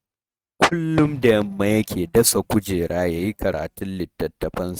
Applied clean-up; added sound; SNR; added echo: neural mask model RNNoise.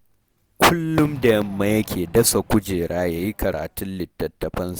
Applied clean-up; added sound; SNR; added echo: none; Fireworks; 14 dB; none.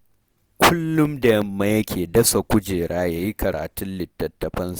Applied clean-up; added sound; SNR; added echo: none; none; none; none.